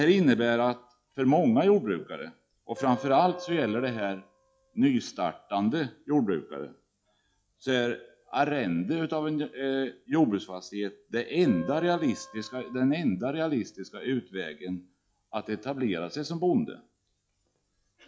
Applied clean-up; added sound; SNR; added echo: classical method log-MMSE.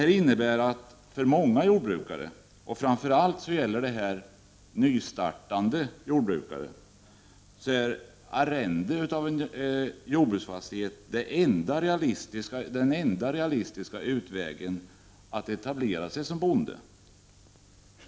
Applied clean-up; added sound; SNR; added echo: none; none; none; none.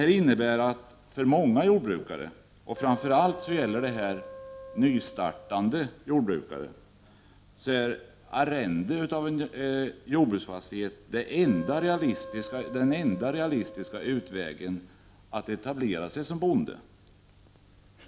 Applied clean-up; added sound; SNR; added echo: none; Wind instrument, woodwind instrument; 14 dB; none.